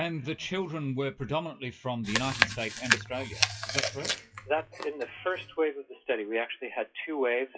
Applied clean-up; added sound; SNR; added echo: classical method WPE with log-MMSE.